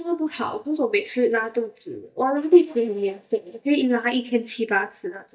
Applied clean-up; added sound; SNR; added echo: neural mask model DeepFilterNet 3.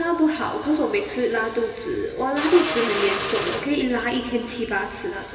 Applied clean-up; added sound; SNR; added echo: none; Drill; 10 dB; reverberation time 2.4 s.